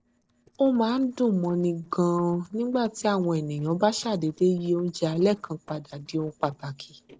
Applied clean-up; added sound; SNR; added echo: neural separator model SepFormer DNS4.